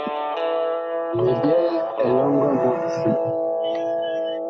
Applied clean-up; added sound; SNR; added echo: none; Guitar; -1 dB; none.